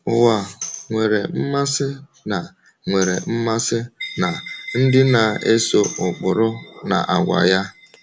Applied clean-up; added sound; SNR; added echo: none; Tambourine; 17 dB; none.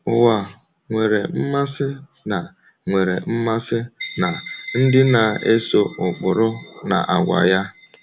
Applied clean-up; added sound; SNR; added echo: none; none; none; none.